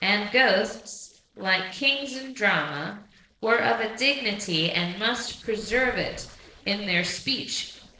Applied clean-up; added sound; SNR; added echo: neural separator model SepFormer DNS4.